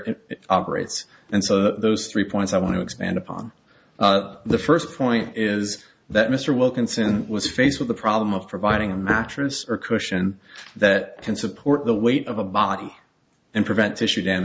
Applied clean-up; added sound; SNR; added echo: none; none; none; none.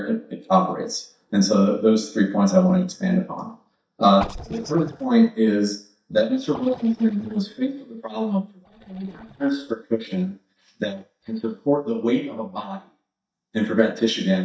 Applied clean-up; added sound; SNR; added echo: neural mask model DeepFilterNet 3.